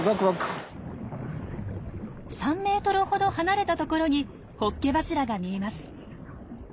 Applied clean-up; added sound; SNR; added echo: none; none; none; none.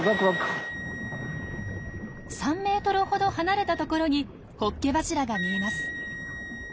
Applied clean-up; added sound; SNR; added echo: none; Wind instrument, woodwind instrument; 9 dB; none.